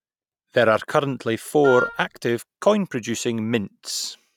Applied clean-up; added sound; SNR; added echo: neural mask model RNNoise.